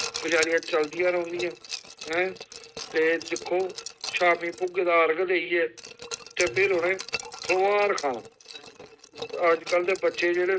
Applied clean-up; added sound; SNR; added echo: neural mask model RNNoise.